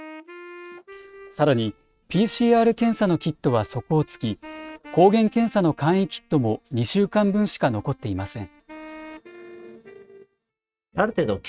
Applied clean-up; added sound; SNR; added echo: neural mask model RNNoise.